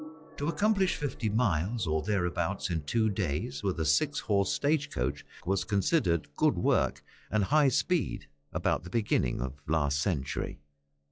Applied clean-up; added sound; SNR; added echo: classical method log-MMSE.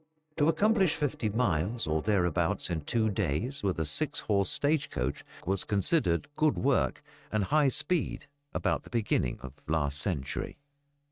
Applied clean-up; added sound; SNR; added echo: neural mask model RNNoise.